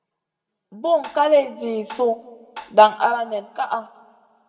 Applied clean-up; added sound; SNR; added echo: none; Tap; 18 dB; reverberation time 1.4 s.